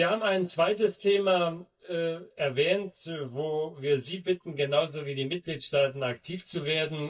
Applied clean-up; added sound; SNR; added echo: neural mask model DeepFilterNet 3.